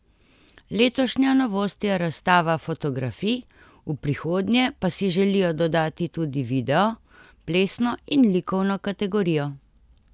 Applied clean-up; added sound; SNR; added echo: none; none; none; none.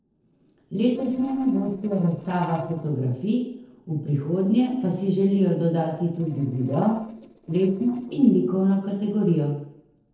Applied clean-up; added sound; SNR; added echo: neural separator model SepFormer DNS4.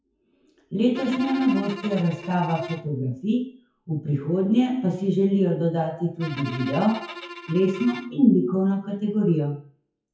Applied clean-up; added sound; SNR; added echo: classical method WPE with log-MMSE.